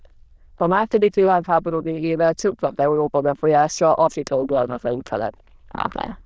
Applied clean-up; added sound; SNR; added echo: neural diffusion model UNIVERSE++.